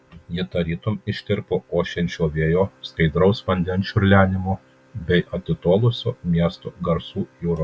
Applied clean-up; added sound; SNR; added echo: none; none; none; none.